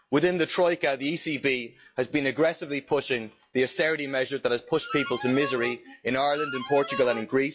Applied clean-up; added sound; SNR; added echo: classical method log-MMSE.